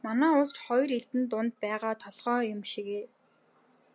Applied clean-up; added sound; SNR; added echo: none; none; none; none.